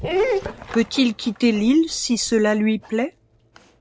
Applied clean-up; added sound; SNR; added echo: none; Dog; 8 dB; none.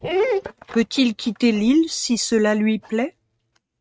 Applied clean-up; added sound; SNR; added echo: neural mask model RNNoise.